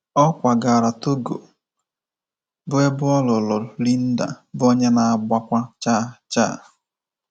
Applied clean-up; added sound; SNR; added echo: none; none; none; none.